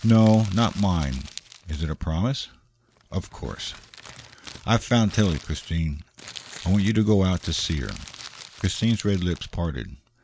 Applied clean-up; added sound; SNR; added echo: none; Crumpling, crinkling; 20 dB; none.